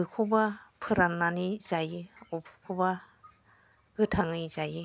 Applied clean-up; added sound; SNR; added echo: none; none; none; none.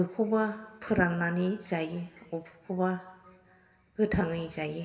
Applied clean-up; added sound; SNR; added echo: none; none; none; reverberation time 1.4 s.